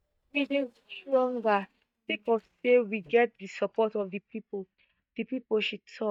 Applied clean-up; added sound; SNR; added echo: neural mask model DeepFilterNet 3.